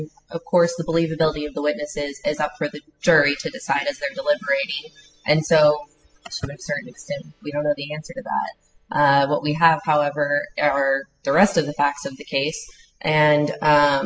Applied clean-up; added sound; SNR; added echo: classical method spectral subtraction.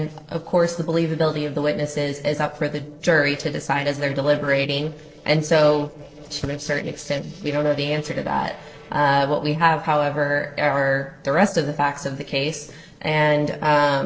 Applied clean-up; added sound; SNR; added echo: neural separator model SepFormer DNS4.